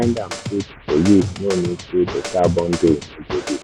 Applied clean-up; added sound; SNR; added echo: none; Scratching (performance technique); 10 dB; none.